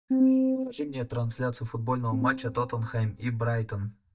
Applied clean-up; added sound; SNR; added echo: neural mask model DeepFilterNet 3.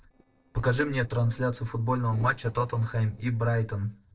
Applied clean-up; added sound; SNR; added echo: neural separator model SepFormer DNS4.